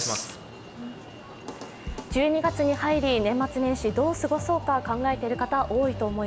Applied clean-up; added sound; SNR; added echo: none; Alarm; 18 dB; none.